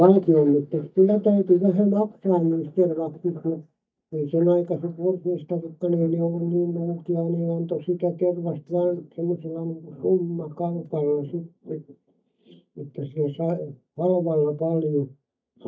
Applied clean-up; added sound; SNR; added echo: neural mask model DeepFilterNet 3.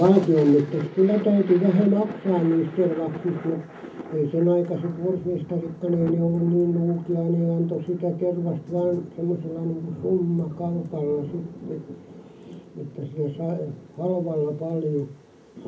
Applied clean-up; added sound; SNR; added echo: none; Thunder; 16 dB; reverberation time 0.3 s.